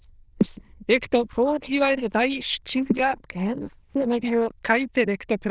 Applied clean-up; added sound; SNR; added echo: neural diffusion model UNIVERSE++.